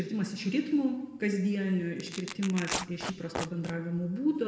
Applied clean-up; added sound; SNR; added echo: none; Tearing; 9 dB; reverberation time 1.0 s.